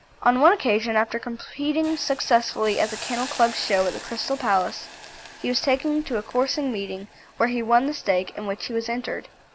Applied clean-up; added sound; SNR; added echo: none; Hiss; 18 dB; none.